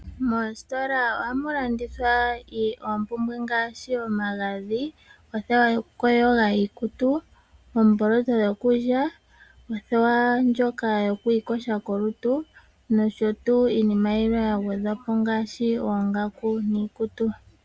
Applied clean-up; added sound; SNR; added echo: none; none; none; none.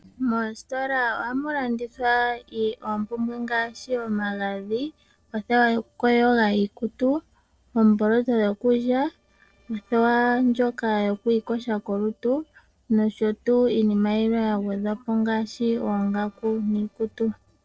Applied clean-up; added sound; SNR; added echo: neural separator model SepFormer DNS4.